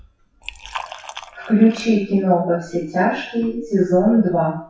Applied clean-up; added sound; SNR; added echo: classical method WPE with log-MMSE.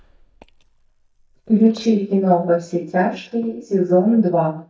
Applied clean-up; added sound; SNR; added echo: neural mask model DeepFilterNet 3.